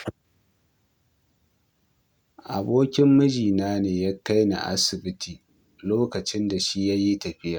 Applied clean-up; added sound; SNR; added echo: none; none; none; none.